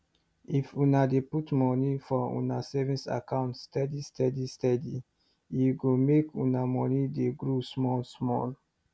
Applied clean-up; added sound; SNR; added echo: none; none; none; none.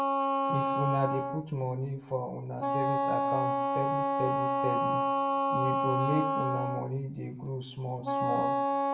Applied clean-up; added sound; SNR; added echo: none; Wind instrument, woodwind instrument; -5 dB; reverberation time 0.6 s.